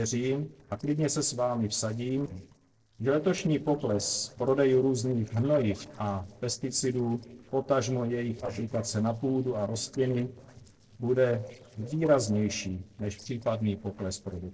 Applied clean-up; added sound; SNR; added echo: neural separator model SepFormer DNS4.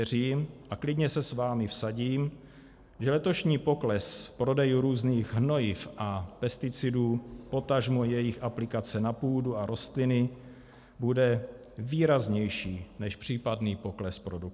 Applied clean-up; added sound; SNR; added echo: none; none; none; none.